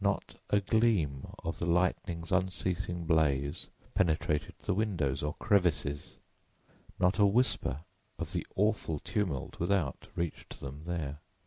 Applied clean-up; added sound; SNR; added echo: none; none; none; none.